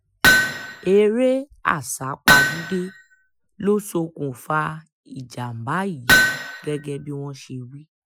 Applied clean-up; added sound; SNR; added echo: classical method Wiener filter.